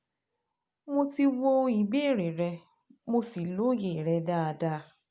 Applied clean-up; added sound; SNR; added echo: none; none; none; none.